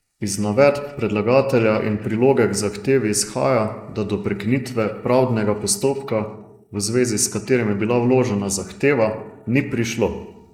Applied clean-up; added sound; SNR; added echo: neural mask model Resemble Enhance denoiser.